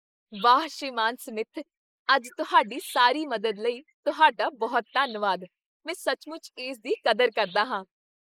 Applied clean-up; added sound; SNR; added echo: neural mask model Resemble Enhance denoiser.